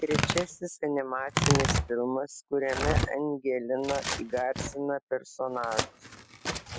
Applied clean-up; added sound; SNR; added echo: none; Tearing; 1 dB; none.